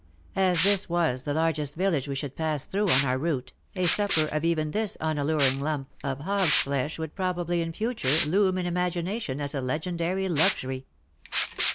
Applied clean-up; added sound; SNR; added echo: none; Liquid; 4 dB; none.